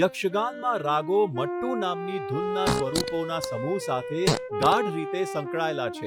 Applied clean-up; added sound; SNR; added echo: classical method log-MMSE.